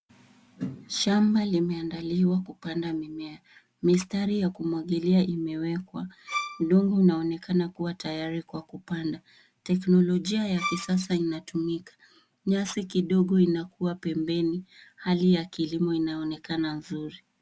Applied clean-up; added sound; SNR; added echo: none; Bowed string instrument; 8 dB; none.